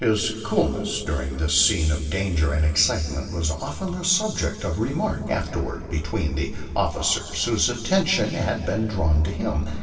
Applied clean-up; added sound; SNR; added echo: none; none; none; reverberation time 2.7 s.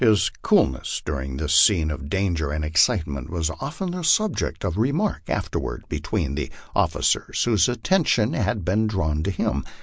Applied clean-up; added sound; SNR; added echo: none; none; none; none.